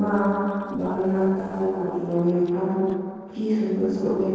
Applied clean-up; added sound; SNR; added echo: neural separator model SepFormer DNS4.